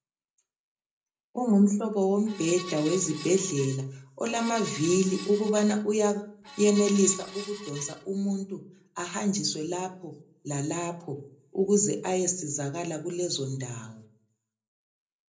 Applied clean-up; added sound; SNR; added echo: none; Screech; 14 dB; reverberation time 0.4 s.